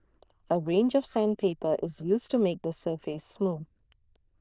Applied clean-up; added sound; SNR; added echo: neural diffusion model UNIVERSE++.